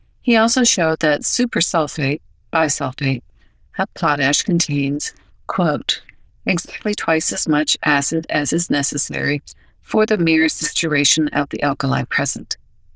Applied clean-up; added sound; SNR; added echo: neural diffusion model UNIVERSE++.